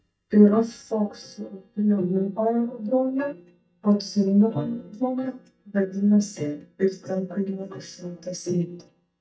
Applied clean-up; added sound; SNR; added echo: neural mask model DeepFilterNet 3.